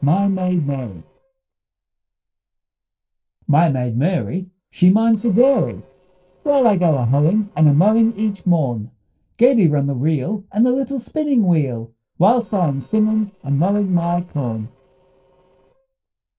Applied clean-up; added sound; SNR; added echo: neural separator model SepFormer DNS4.